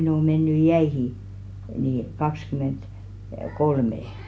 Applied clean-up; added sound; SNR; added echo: none; none; none; none.